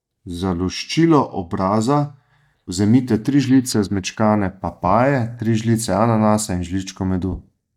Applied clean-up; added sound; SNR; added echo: neural mask model DeepFilterNet 3.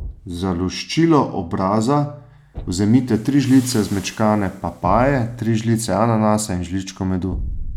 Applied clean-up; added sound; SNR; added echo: none; Thump, thud; 15 dB; none.